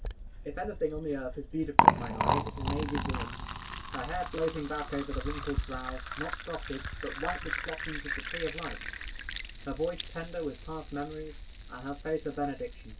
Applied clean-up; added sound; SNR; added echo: none; Liquid; -3 dB; reverberation time 0.2 s.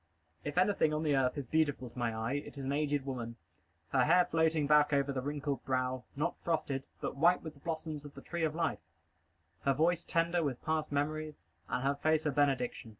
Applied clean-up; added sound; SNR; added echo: none; none; none; none.